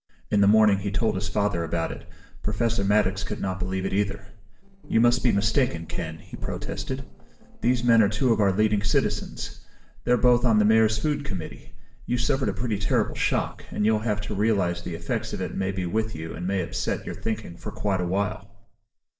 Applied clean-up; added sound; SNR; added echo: neural separator model SepFormer DNS4.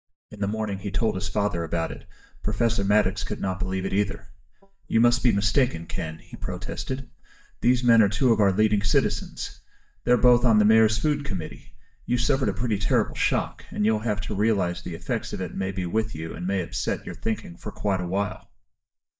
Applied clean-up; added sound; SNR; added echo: neural mask model DeepFilterNet 3.